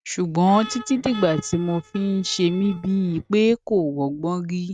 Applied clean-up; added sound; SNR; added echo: neural mask model RNNoise.